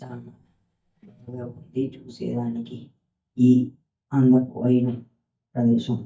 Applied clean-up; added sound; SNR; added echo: neural mask model DeepFilterNet 3.